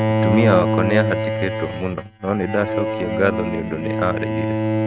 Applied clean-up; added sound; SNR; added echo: neural mask model RNNoise.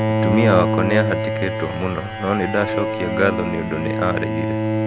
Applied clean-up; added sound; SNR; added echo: none; Bowed string instrument; -1 dB; none.